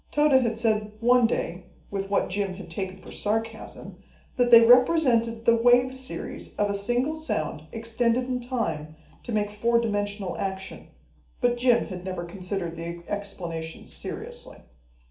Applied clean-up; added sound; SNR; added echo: none; Tambourine; 20 dB; reverberation time 0.4 s.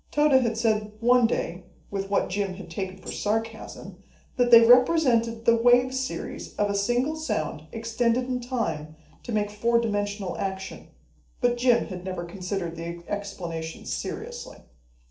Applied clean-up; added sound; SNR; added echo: neural separator model SepFormer DNS4.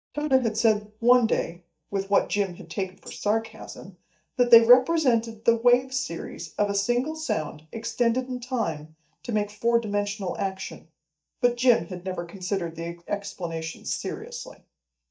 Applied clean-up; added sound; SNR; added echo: neural mask model DeepFilterNet 3.